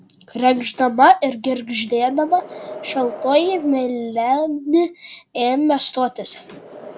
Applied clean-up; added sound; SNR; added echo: none; Wind; 19 dB; none.